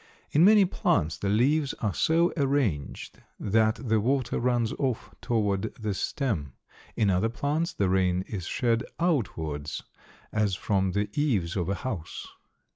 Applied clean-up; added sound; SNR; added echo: none; none; none; none.